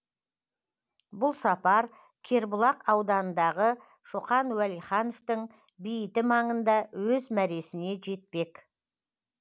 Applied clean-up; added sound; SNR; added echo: none; none; none; none.